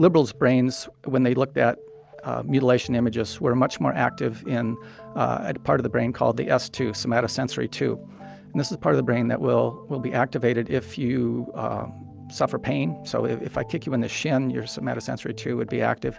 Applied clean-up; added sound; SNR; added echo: none; none; none; none.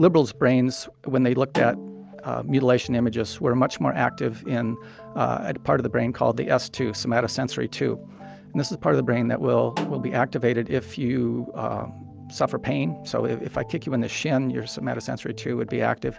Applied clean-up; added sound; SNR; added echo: none; Snare drum; 13 dB; none.